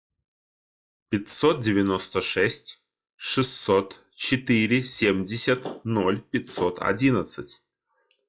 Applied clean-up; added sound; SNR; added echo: classical method log-MMSE.